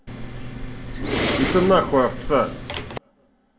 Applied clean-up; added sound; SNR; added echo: none; Respiratory sounds; 3 dB; reverberation time 1.1 s.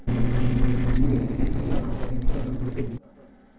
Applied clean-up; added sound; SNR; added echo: neural separator model SepFormer DNS4.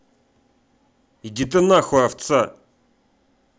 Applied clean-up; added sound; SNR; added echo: none; none; none; none.